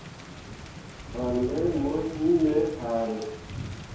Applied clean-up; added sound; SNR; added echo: none; Thunder / Rain; 10 dB; reverberation time 1.0 s.